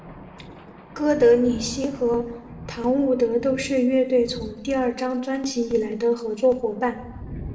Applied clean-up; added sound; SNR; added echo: none; Thunder; 17 dB; reverberation time 0.7 s.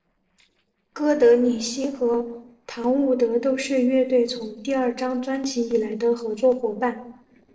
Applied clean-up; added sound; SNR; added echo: neural separator model SepFormer DNS4.